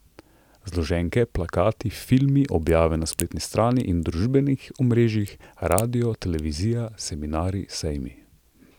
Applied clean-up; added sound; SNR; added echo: none; Crack; 18 dB; none.